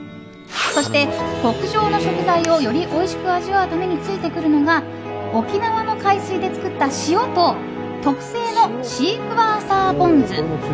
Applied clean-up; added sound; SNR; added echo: none; none; none; none.